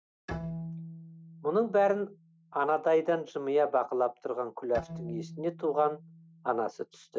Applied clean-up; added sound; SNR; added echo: neural mask model RNNoise.